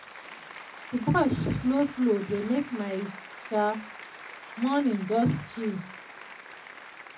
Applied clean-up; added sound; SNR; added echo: none; Applause; 15 dB; reverberation time 0.4 s.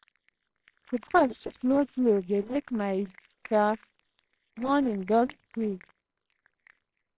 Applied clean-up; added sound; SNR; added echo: neural separator model SepFormer WHAMR!.